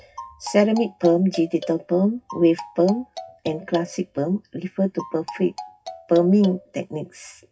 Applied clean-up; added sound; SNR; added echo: classical method WPE with log-MMSE.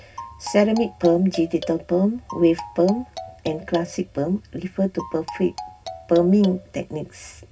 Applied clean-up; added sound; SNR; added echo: none; Marimba, xylophone; 15 dB; reverberation time 0.4 s.